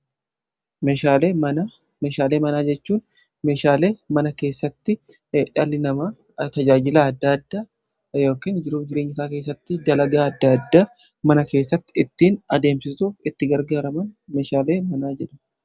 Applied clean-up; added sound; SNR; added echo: none; none; none; none.